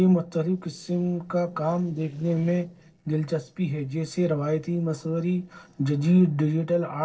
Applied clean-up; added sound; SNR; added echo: neural separator model SepFormer DNS4.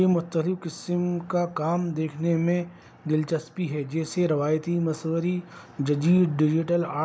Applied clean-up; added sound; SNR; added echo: none; none; none; none.